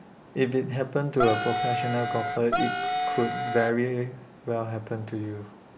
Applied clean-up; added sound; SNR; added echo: none; Wind instrument, woodwind instrument; 0 dB; none.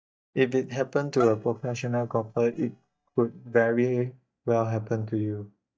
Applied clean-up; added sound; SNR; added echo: neural mask model DeepFilterNet 3.